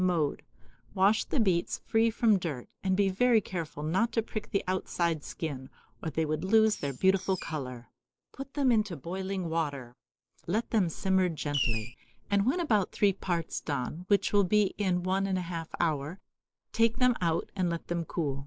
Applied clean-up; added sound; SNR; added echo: neural mask model Resemble Enhance denoiser.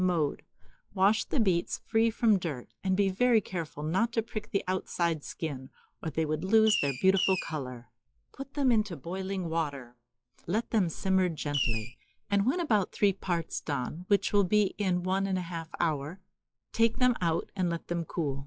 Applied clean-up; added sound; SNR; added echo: classical method log-MMSE.